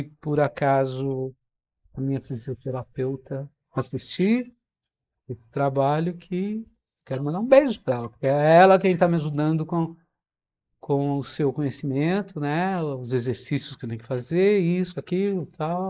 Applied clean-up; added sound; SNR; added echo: neural mask model Resemble Enhance denoiser.